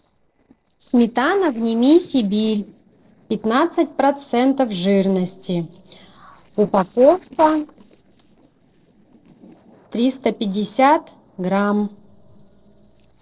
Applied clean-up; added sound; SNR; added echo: neural separator model SepFormer DNS4.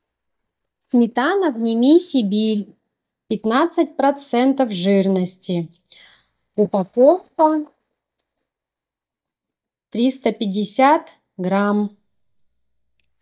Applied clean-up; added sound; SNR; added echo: neural mask model DeepFilterNet 3.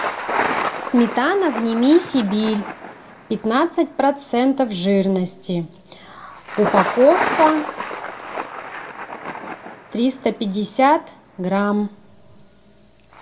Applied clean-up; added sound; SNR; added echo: none; Thunder; 8 dB; reverberation time 0.3 s.